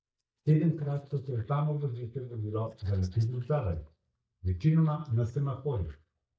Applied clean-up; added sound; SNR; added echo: neural mask model DeepFilterNet 3.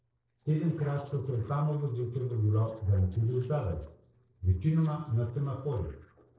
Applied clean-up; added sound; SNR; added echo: neural separator model SepFormer DNS4.